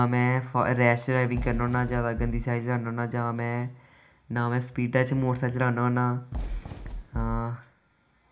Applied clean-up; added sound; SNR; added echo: none; Fireworks; 7 dB; reverberation time 0.4 s.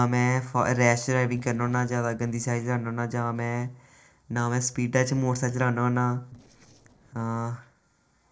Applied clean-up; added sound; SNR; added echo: neural separator model SepFormer DNS4.